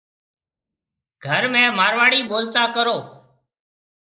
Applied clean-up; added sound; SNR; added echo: neural mask model Resemble Enhance denoiser.